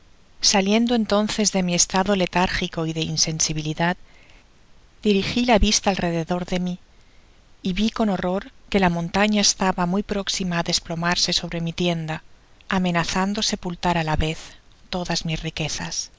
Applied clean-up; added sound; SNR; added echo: none; none; none; none.